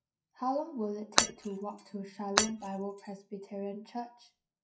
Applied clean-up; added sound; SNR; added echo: classical method WPE with log-MMSE.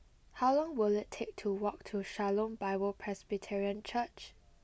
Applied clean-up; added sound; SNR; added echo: none; none; none; none.